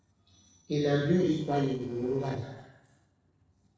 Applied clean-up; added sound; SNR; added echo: neural separator model SepFormer DNS4.